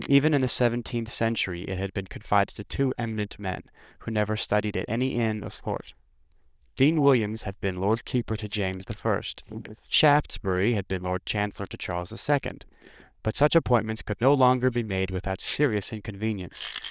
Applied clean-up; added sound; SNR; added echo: neural diffusion model UNIVERSE++.